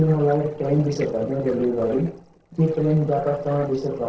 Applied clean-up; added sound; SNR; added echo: neural separator model SepFormer DNS4.